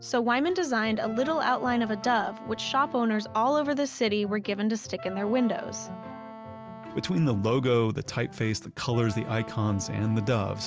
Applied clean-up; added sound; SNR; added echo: none; Wind instrument, woodwind instrument; 17 dB; none.